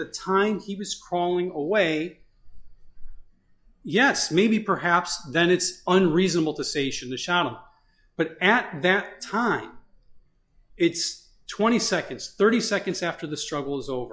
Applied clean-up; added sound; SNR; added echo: classical method log-MMSE.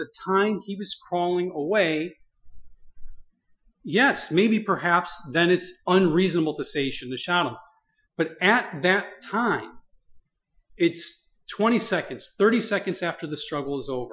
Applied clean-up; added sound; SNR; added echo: classical method Wiener filter.